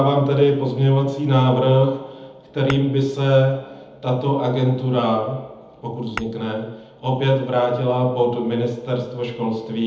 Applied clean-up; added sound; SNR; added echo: none; Tap / Glass; 18 dB; reverberation time 1.0 s.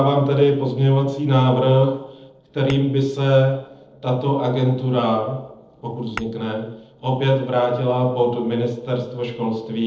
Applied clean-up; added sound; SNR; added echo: neural separator model SepFormer DNS4.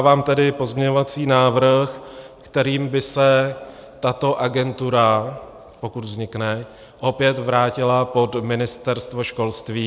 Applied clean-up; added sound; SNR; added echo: none; none; none; none.